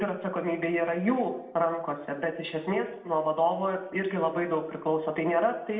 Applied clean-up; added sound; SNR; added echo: none; none; none; reverberation time 0.7 s.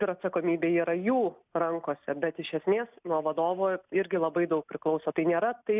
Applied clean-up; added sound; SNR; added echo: none; none; none; none.